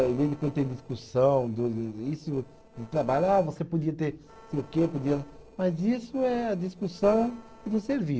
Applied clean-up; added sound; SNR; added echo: neural separator model SepFormer DNS4.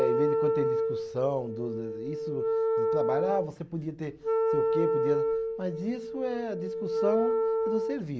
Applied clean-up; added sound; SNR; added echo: none; Wind instrument, woodwind instrument; -4 dB; none.